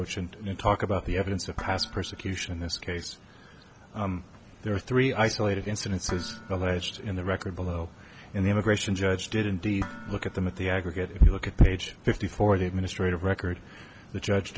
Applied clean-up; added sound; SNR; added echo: none; Dishes, pots, and pans; 19 dB; none.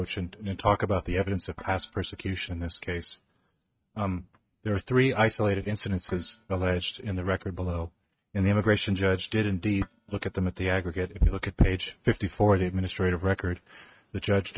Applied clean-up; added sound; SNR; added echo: neural mask model RNNoise.